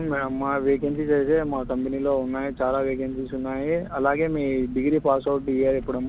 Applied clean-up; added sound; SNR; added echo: none; Engine; 16 dB; none.